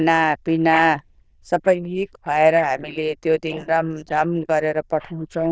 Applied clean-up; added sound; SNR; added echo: neural diffusion model UNIVERSE++.